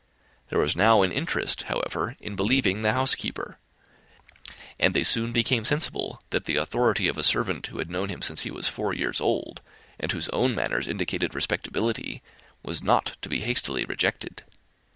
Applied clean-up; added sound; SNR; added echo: none; none; none; none.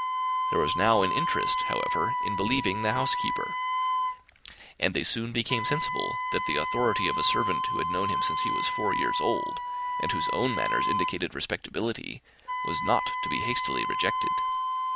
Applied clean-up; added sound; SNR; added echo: none; Wind instrument, woodwind instrument; -1 dB; none.